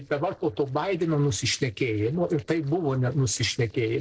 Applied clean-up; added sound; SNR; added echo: neural separator model SepFormer DNS4.